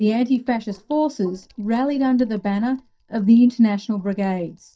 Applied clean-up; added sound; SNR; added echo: neural mask model DeepFilterNet 3.